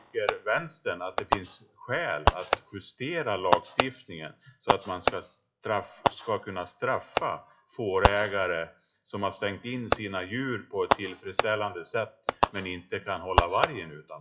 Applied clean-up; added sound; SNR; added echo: classical method WPE with log-MMSE.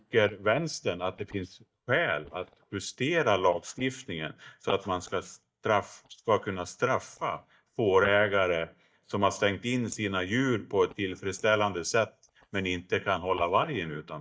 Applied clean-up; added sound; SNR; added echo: neural mask model DeepFilterNet 3.